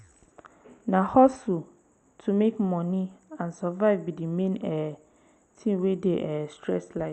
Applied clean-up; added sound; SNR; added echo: none; none; none; none.